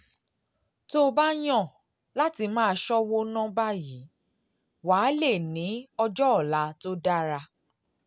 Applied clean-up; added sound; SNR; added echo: none; none; none; none.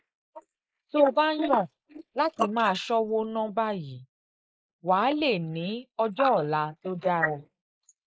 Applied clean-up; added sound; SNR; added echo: neural mask model Resemble Enhance denoiser.